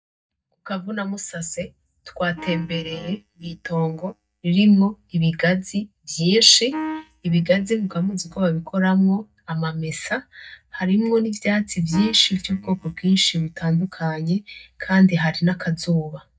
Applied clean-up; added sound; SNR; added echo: neural mask model DeepFilterNet 3.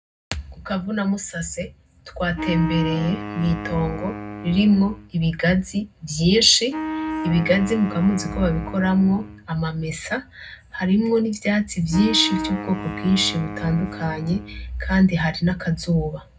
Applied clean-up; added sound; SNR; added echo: none; Wind instrument, woodwind instrument; 9 dB; reverberation time 0.3 s.